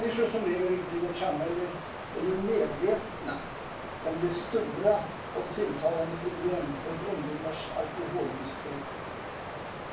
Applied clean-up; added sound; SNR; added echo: none; Water; 7 dB; reverberation time 0.3 s.